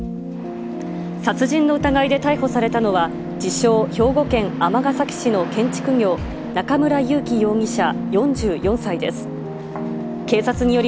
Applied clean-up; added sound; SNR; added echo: none; none; none; none.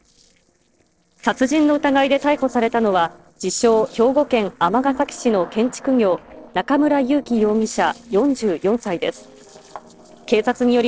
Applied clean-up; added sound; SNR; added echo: neural separator model SepFormer DNS4.